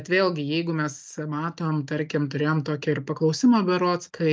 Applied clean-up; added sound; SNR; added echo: none; none; none; none.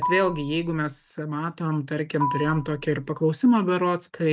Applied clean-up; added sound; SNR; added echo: none; Marimba, xylophone; 9 dB; none.